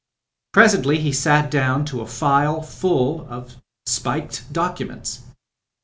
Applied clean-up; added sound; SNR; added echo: none; none; none; none.